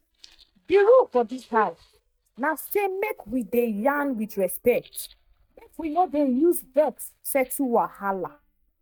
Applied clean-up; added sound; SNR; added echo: neural mask model DeepFilterNet 3.